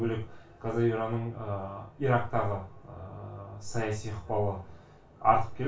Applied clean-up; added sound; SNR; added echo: none; none; none; reverberation time 0.3 s.